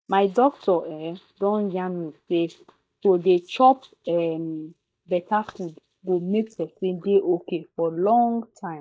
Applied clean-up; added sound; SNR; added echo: neural mask model DeepFilterNet 3.